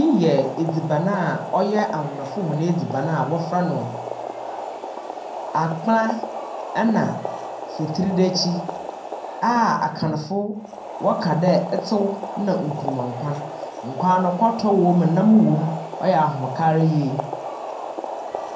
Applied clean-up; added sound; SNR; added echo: none; Boiling; 9 dB; reverberation time 0.5 s.